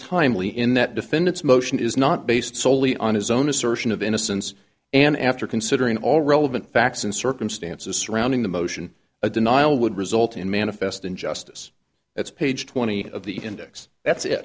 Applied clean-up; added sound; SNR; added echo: none; none; none; none.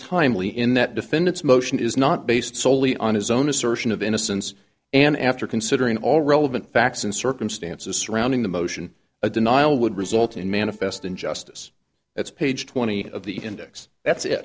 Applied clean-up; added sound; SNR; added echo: neural separator model SepFormer DNS4.